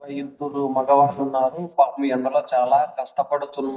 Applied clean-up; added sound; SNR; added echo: neural mask model DeepFilterNet 3.